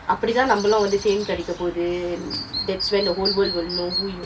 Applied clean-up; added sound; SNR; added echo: none; Chirp, tweet; 9 dB; none.